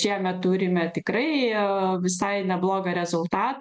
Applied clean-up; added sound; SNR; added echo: none; none; none; none.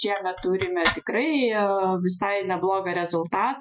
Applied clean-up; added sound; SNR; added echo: classical method Wiener filter.